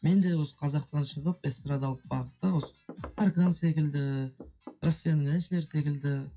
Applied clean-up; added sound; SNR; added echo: classical method WPE with log-MMSE.